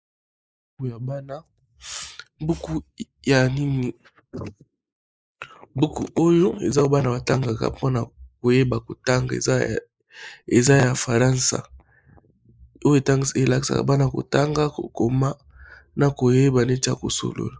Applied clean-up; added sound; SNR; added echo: neural mask model Resemble Enhance denoiser.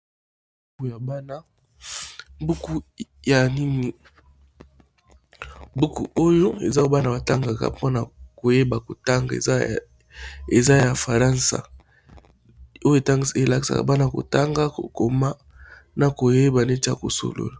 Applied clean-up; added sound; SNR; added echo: none; none; none; none.